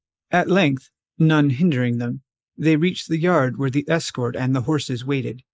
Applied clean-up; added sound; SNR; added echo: neural mask model Resemble Enhance denoiser.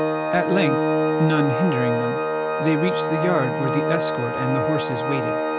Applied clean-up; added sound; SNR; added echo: none; Organ; -2 dB; none.